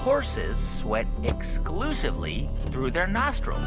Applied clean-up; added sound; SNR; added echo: none; Motor vehicle (road); 16 dB; none.